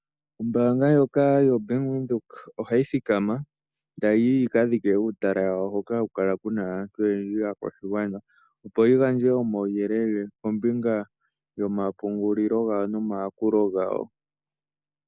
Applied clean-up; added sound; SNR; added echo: none; none; none; none.